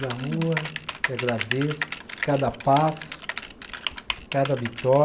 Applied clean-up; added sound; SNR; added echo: none; Typing; 7 dB; none.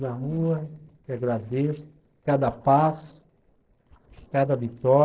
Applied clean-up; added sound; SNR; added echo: neural separator model SepFormer DNS4.